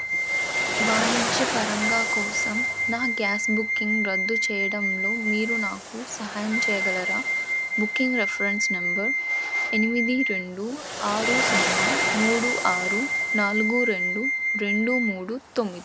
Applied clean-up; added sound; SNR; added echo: none; Wind instrument, woodwind instrument + Waves, surf; -3 dB; none.